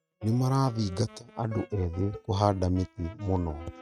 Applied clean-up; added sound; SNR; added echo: neural mask model RNNoise.